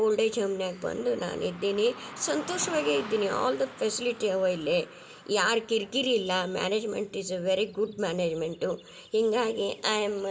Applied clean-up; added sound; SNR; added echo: none; Car passing by / Traffic noise, roadway noise; 18 dB; reverberation time 0.3 s.